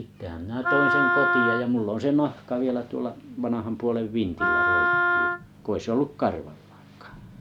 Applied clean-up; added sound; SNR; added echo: none; Wind instrument, woodwind instrument; -3 dB; none.